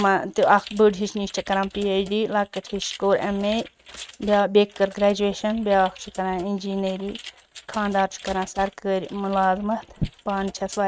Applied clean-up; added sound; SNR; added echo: neural mask model RNNoise.